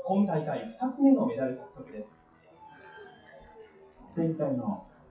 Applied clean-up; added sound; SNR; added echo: classical method WPE with log-MMSE.